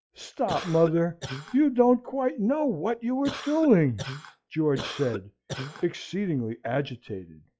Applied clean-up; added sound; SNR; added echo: classical method log-MMSE.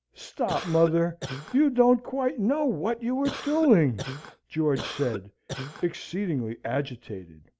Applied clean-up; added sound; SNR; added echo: none; Cough; 11 dB; none.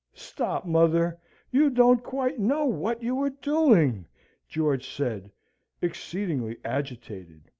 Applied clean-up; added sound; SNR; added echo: none; none; none; none.